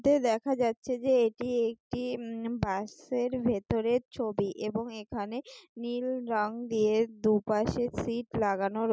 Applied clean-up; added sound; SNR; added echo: none; none; none; none.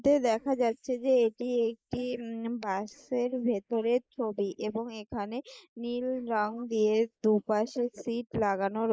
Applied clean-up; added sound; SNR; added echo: neural mask model Resemble Enhance denoiser.